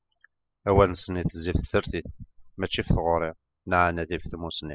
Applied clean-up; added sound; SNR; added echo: classical method spectral subtraction.